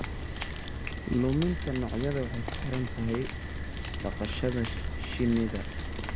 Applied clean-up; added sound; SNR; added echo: none; Rain; 2 dB; none.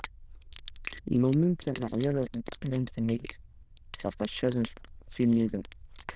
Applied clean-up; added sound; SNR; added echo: neural diffusion model UNIVERSE++.